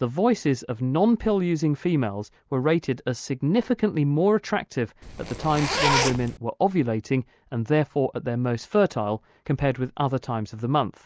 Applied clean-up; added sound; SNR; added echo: none; Zipper (clothing); 2 dB; none.